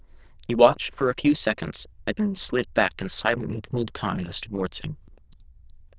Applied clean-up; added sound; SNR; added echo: neural diffusion model UNIVERSE++.